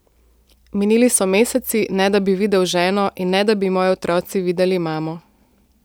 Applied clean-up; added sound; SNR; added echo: none; none; none; none.